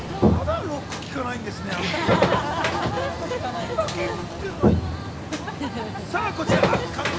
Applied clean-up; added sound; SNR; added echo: none; Buzz; -3 dB; none.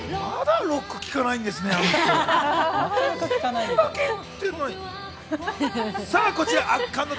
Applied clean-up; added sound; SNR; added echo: none; none; none; none.